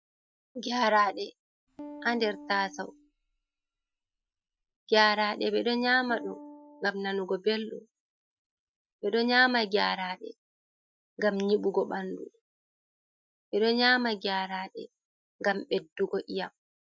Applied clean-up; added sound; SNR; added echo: classical method Wiener filter.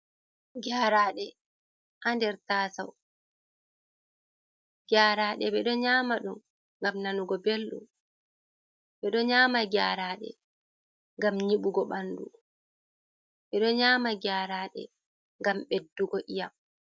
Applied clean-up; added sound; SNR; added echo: none; none; none; none.